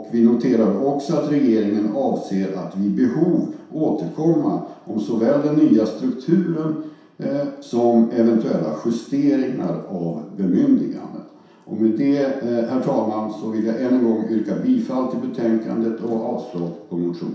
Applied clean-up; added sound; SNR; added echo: none; none; none; reverberation time 0.7 s.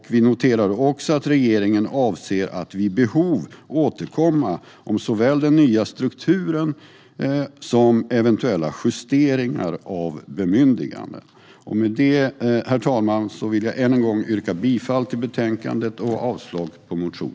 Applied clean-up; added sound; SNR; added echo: none; none; none; none.